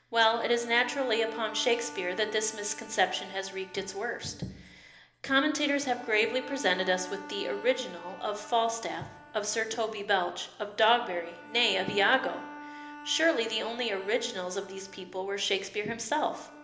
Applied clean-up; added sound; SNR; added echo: none; Bowed string instrument; 17 dB; reverberation time 0.8 s.